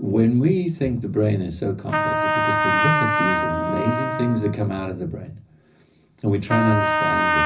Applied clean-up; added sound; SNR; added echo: none; Trumpet; 1 dB; reverberation time 0.4 s.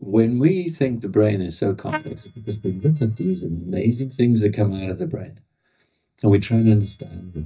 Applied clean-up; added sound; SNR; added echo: neural mask model DeepFilterNet 3.